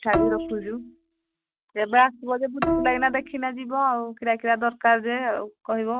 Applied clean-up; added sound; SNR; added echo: neural mask model RNNoise.